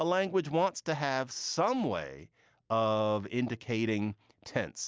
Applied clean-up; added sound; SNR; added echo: none; none; none; none.